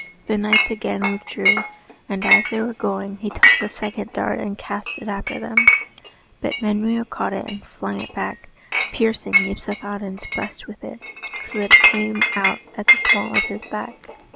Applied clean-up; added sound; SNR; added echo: none; Chink, clink; -4 dB; none.